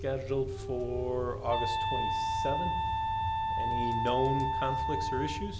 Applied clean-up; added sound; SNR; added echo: none; Wind instrument, woodwind instrument; -1 dB; none.